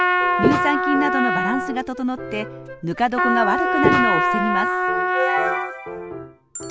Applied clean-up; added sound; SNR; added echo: none; Walk, footsteps + Trumpet; -3 dB; none.